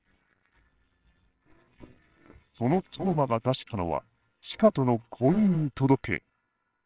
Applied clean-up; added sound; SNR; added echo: neural separator model SepFormer WHAMR!.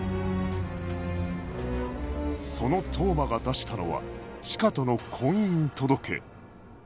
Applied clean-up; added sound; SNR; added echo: none; none; none; none.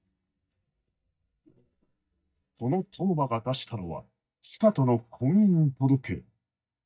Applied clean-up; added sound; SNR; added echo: neural mask model DeepFilterNet 3.